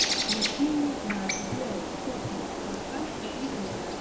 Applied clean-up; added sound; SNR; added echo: none; Bird; -2 dB; reverberation time 0.2 s.